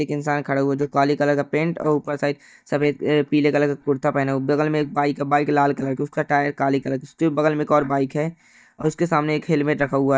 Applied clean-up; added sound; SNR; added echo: neural mask model DeepFilterNet 3.